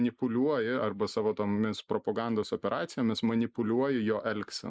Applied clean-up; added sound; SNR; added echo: neural mask model Resemble Enhance denoiser.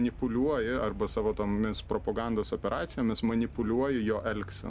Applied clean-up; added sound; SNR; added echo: none; Traffic noise, roadway noise; 14 dB; none.